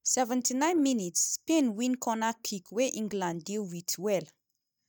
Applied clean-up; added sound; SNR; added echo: neural mask model DeepFilterNet 3.